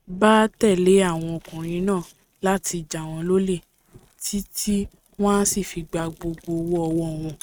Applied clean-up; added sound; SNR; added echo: neural mask model RNNoise.